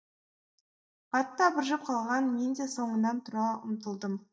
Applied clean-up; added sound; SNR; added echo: neural mask model DeepFilterNet 3.